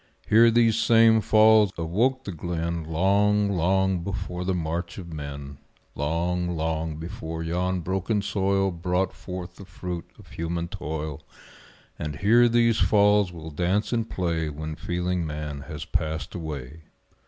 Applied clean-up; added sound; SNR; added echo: none; none; none; none.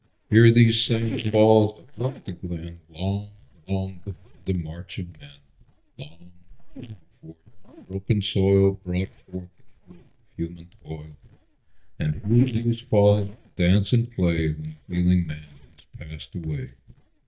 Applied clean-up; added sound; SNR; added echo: neural mask model DeepFilterNet 3.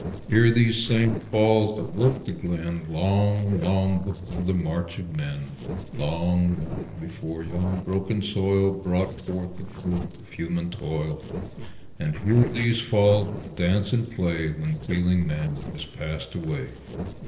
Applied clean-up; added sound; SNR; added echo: neural separator model SepFormer DNS4.